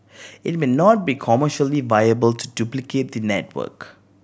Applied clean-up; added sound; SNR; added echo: none; none; none; none.